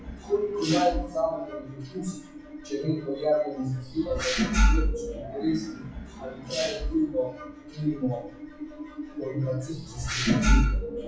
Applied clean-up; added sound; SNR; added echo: classical method WPE with log-MMSE.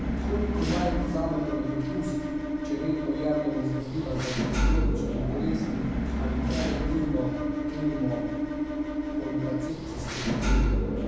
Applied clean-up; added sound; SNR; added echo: none; Engine / Mechanisms; -4 dB; reverberation time 1.1 s.